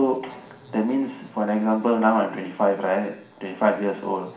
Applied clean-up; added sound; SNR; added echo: none; none; none; reverberation time 0.5 s.